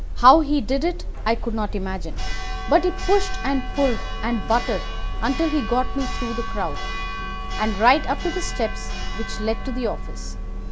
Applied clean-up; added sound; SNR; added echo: none; Church bell; 3 dB; none.